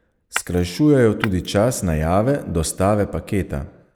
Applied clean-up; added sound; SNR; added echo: neural mask model Resemble Enhance denoiser.